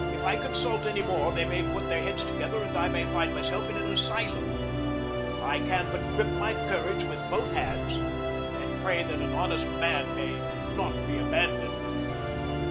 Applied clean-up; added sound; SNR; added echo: none; Musical instrument; -2 dB; none.